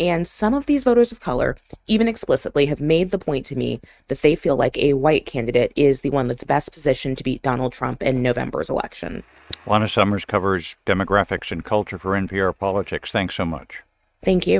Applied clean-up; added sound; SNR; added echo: neural mask model RNNoise.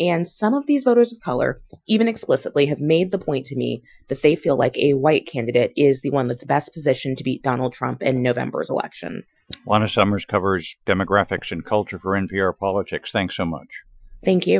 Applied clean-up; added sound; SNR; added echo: classical method Wiener filter.